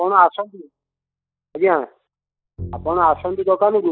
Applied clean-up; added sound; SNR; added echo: classical method spectral subtraction.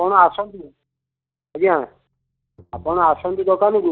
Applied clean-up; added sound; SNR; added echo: neural mask model RNNoise.